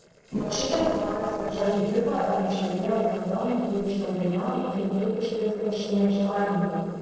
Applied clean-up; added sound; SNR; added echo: neural separator model SepFormer DNS4.